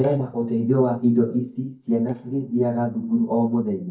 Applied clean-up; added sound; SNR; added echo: neural mask model DeepFilterNet 3.